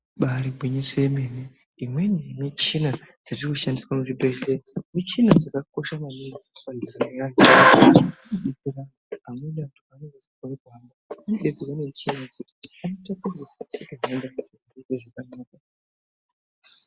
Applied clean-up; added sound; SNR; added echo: none; none; none; none.